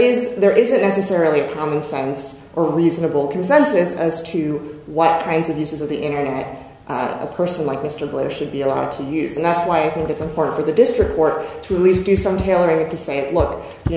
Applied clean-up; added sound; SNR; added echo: none; none; none; none.